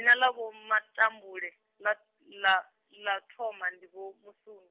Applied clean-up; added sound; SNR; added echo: none; none; none; none.